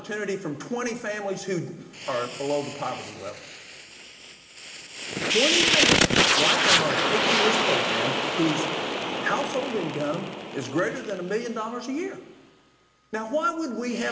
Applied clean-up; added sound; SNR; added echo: none; Fire; -3 dB; reverberation time 1.6 s.